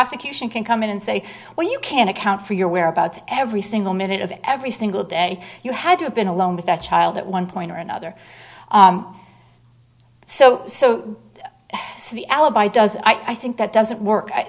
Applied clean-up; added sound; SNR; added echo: none; none; none; none.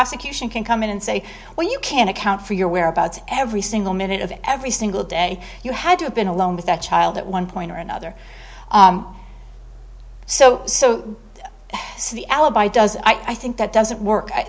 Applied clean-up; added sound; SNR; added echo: none; Mechanisms; 20 dB; none.